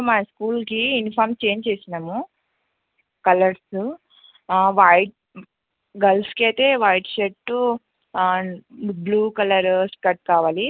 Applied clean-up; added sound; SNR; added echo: none; none; none; none.